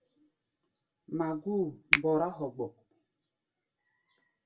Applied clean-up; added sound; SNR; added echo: none; Finger snapping; -1 dB; reverberation time 0.1 s.